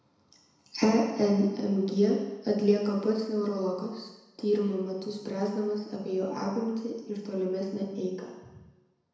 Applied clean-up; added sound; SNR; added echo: none; none; none; reverberation time 1.0 s.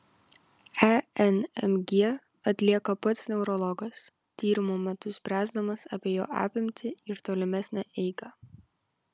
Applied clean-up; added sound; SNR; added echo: none; none; none; none.